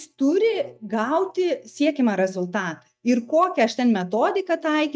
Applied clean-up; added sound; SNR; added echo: neural mask model DeepFilterNet 3.